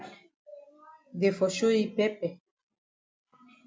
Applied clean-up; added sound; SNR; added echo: none; none; none; none.